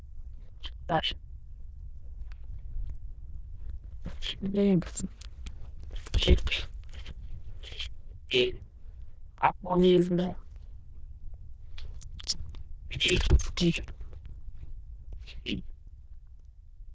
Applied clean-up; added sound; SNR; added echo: neural diffusion model UNIVERSE++.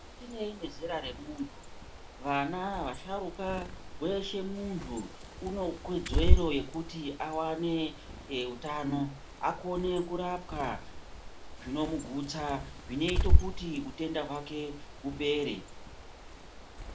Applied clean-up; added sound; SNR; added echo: none; Bird; -3 dB; none.